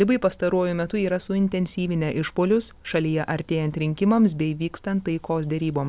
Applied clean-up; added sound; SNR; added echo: none; none; none; none.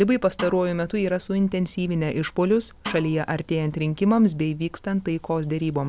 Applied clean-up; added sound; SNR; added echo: none; Snare drum; 17 dB; none.